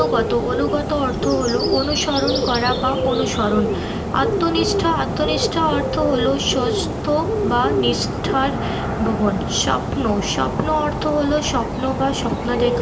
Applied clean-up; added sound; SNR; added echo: none; Bird; 1 dB; reverberation time 0.7 s.